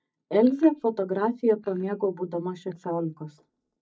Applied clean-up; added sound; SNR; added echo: neural mask model DeepFilterNet 3.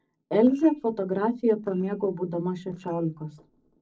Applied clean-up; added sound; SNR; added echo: neural separator model SepFormer DNS4.